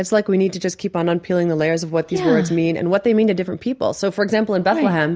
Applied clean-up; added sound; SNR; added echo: none; none; none; none.